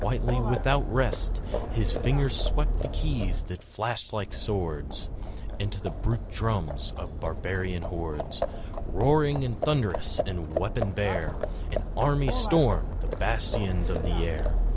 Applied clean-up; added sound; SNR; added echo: none; Livestock, farm animals, working animals; 0 dB; none.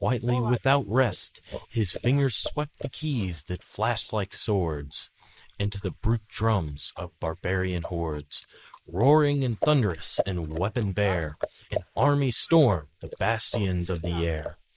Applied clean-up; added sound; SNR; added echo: neural mask model Resemble Enhance denoiser.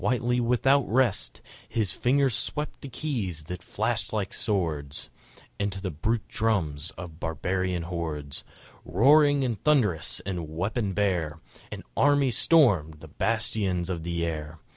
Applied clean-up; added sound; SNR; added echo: none; none; none; none.